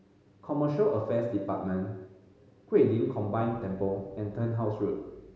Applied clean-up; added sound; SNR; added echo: none; none; none; reverberation time 1.1 s.